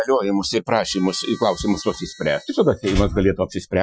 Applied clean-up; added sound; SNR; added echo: classical method Wiener filter.